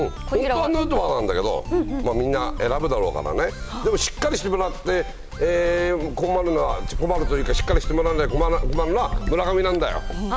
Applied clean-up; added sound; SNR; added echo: none; Bird; 5 dB; none.